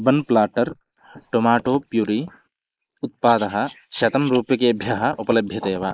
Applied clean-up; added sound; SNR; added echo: neural mask model Resemble Enhance denoiser.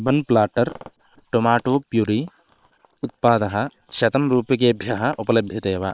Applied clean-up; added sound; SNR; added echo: neural separator model SepFormer WHAM!.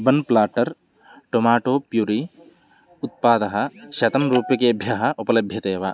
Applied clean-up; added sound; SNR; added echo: none; none; none; none.